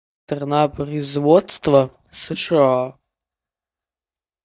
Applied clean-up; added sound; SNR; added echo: neural mask model DeepFilterNet 3.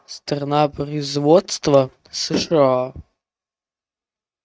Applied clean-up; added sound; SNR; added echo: neural mask model RNNoise.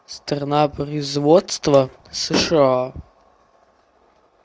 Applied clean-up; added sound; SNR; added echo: none; Slam; 10 dB; none.